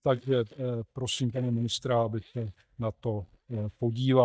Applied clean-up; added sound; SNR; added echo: neural mask model DeepFilterNet 3.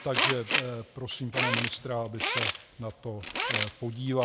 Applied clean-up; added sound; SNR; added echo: none; Tools; -4 dB; none.